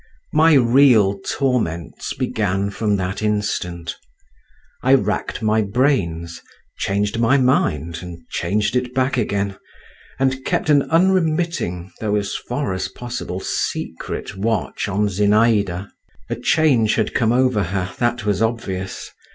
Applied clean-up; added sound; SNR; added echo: none; none; none; none.